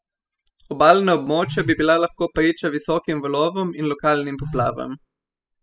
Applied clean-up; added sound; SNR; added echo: classical method spectral subtraction.